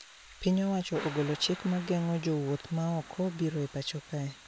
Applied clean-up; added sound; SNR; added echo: none; Thunder / Rain; 16 dB; none.